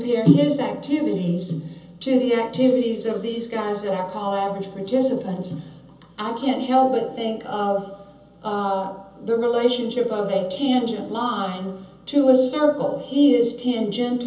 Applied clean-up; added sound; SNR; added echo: none; none; none; reverberation time 0.7 s.